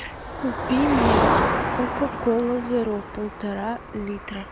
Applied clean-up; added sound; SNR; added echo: none; Motor vehicle (road); -1 dB; none.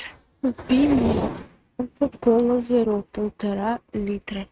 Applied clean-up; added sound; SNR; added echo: neural mask model RNNoise.